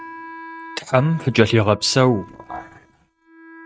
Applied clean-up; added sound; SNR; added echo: neural mask model RNNoise.